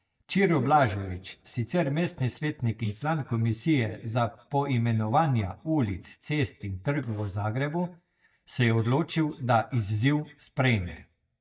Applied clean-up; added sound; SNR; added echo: neural mask model DeepFilterNet 3.